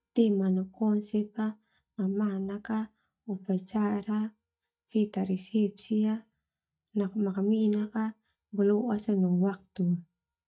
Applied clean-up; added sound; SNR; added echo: neural mask model DeepFilterNet 3.